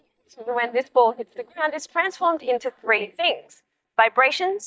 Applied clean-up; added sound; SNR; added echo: neural mask model DeepFilterNet 3.